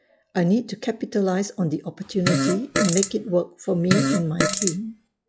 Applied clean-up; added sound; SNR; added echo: classical method log-MMSE.